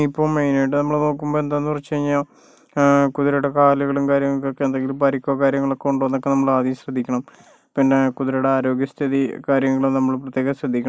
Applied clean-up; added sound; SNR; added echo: none; none; none; none.